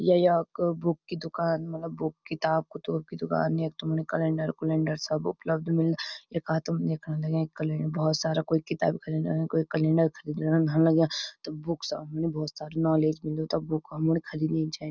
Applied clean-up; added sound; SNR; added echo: none; none; none; none.